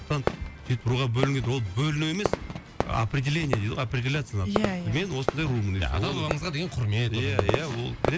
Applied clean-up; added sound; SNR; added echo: none; Fireworks; 6 dB; none.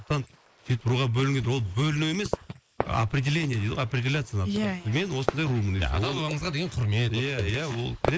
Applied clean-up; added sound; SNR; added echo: neural mask model Resemble Enhance denoiser.